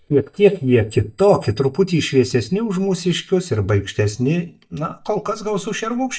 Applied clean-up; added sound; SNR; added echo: neural mask model DeepFilterNet 3.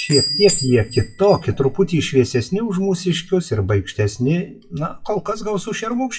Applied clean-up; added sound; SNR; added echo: classical method WPE with log-MMSE.